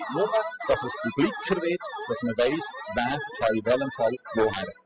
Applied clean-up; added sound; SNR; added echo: classical method spectral subtraction.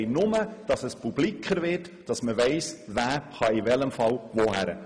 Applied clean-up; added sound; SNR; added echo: none; none; none; none.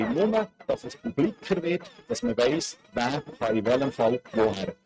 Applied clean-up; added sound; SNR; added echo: neural mask model RNNoise.